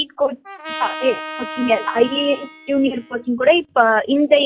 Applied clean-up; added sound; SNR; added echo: classical method log-MMSE.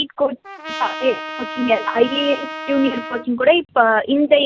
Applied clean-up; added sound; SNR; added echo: none; Trumpet; 11 dB; none.